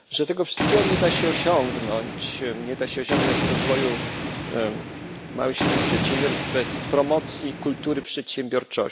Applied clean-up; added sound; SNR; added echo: none; Thunder; 1 dB; none.